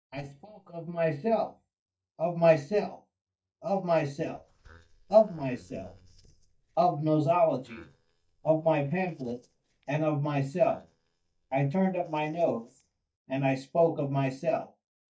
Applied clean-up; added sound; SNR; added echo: neural mask model DeepFilterNet 3.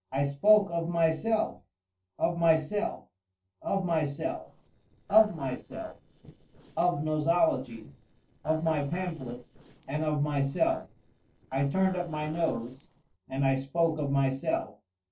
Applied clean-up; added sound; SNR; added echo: neural separator model SepFormer DNS4.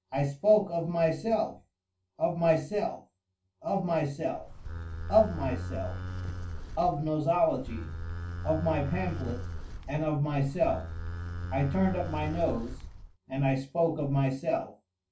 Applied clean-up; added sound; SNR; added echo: none; Livestock, farm animals, working animals; 7 dB; reverberation time 0.2 s.